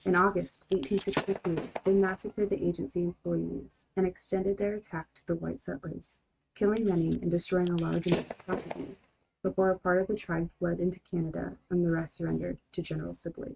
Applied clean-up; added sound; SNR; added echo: neural mask model RNNoise.